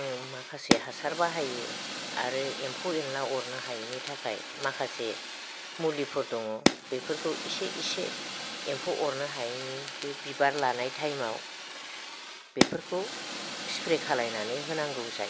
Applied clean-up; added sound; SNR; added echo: none; Fire; 2 dB; none.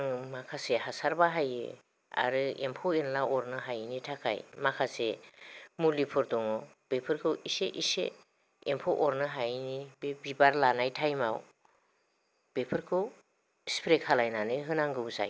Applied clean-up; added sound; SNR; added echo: none; none; none; none.